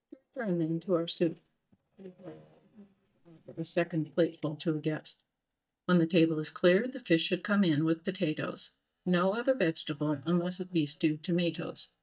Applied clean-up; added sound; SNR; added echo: neural mask model DeepFilterNet 3.